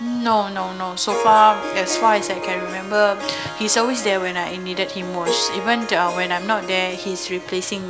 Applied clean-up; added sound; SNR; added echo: none; Harp; 8 dB; none.